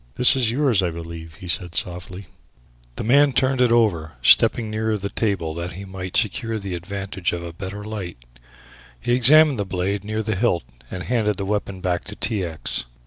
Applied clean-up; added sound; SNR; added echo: none; none; none; none.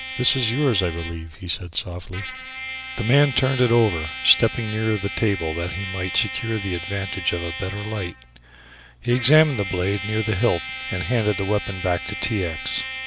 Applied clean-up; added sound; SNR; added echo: none; Trumpet; 9 dB; none.